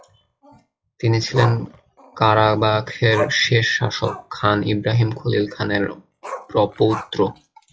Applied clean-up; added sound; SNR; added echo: classical method log-MMSE.